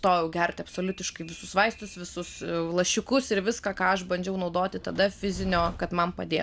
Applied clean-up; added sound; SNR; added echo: none; Train; 18 dB; none.